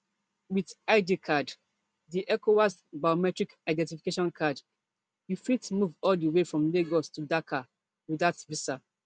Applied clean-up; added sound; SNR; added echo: none; none; none; none.